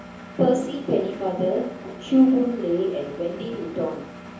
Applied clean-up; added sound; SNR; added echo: none; Engine; 16 dB; reverberation time 0.7 s.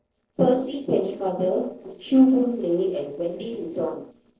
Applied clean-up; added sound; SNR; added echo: neural separator model SepFormer DNS4.